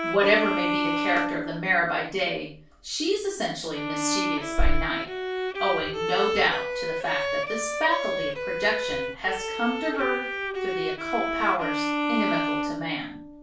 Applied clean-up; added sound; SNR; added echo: none; Bowed string instrument; 2 dB; reverberation time 0.3 s.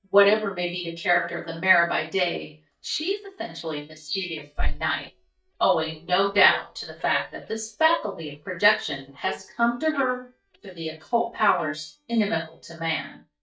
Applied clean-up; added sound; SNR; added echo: neural mask model DeepFilterNet 3.